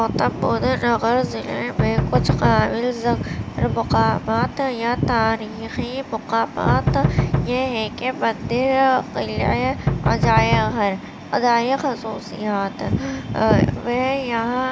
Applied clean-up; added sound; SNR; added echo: none; Knock; 2 dB; none.